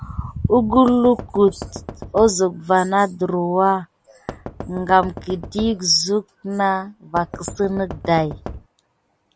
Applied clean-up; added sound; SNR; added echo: none; Knock; 14 dB; none.